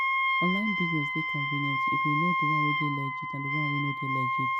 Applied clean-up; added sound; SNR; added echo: none; Wind instrument, woodwind instrument; -4 dB; none.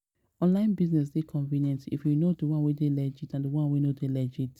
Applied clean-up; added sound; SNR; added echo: none; none; none; none.